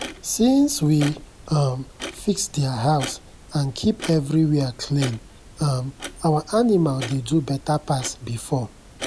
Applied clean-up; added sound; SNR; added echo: none; Clock; 15 dB; none.